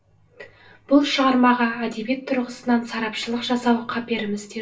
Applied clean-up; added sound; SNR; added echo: none; none; none; reverberation time 0.2 s.